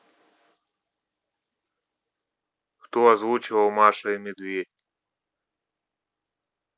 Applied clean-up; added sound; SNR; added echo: none; none; none; none.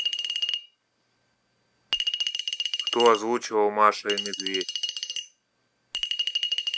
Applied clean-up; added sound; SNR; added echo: none; Chink, clink; 2 dB; none.